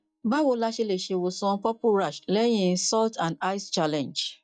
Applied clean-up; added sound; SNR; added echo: neural mask model DeepFilterNet 3.